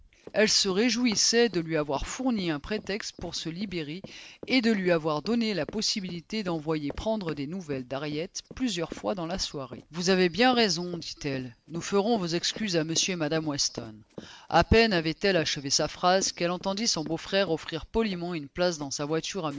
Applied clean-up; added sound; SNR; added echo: none; Run; 20 dB; none.